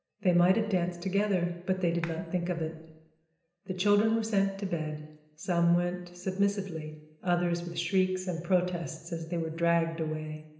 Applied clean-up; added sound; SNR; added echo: none; Clapping; 19 dB; reverberation time 0.9 s.